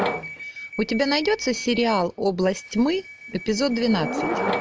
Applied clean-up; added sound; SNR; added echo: none; Subway, metro, underground / Door; 7 dB; none.